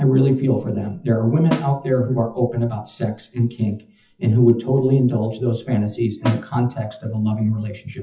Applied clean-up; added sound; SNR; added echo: classical method WPE with log-MMSE.